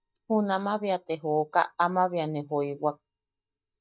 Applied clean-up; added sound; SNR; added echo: neural mask model DeepFilterNet 3.